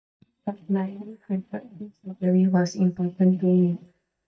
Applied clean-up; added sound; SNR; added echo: neural mask model DeepFilterNet 3.